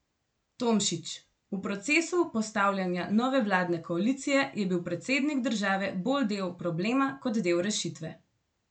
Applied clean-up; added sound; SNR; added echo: none; none; none; none.